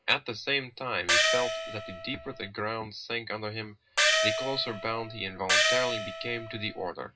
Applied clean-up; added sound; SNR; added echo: none; Gong; -5 dB; reverberation time 0.2 s.